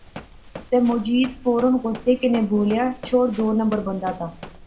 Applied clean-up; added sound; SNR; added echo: none; Run; 17 dB; reverberation time 0.3 s.